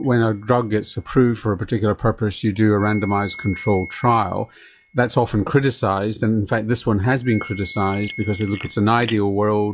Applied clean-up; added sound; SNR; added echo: classical method log-MMSE.